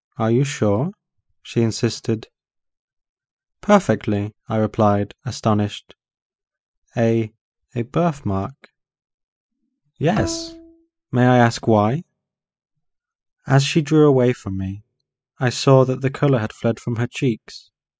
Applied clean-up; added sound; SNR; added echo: classical method spectral subtraction.